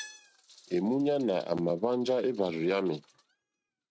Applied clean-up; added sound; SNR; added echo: neural mask model RNNoise.